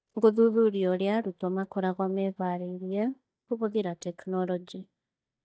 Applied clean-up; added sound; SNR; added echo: neural mask model DeepFilterNet 3.